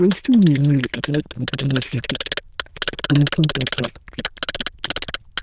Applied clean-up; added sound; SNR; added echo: neural diffusion model UNIVERSE++.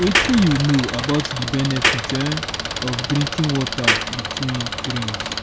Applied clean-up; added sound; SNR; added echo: none; Engine + Clapping; 1 dB; none.